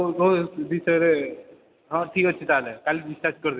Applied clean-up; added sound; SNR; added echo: none; none; none; none.